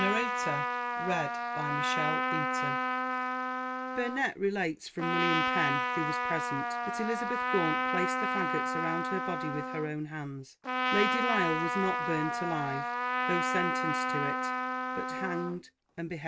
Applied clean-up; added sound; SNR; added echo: none; Trumpet; -3 dB; none.